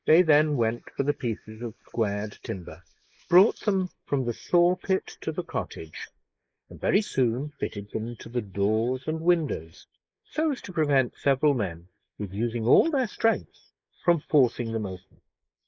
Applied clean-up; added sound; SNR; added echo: neural mask model Resemble Enhance denoiser.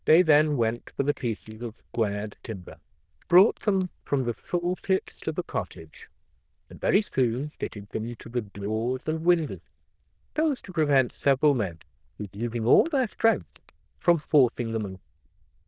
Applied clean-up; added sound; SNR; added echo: neural diffusion model UNIVERSE++.